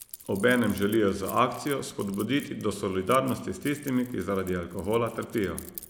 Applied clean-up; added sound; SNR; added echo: none; Keys jangling; 20 dB; none.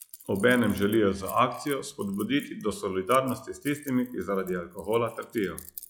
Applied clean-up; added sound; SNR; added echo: classical method log-MMSE.